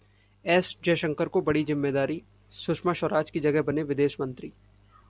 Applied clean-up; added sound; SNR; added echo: none; none; none; none.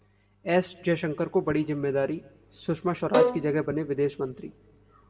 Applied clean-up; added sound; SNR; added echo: none; Bowed string instrument; 1 dB; reverberation time 0.8 s.